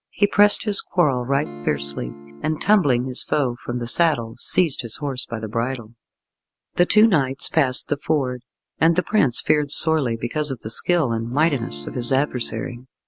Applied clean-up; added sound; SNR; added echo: none; Acoustic guitar / Strum; 15 dB; none.